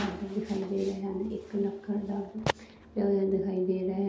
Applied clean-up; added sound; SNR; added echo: none; none; none; none.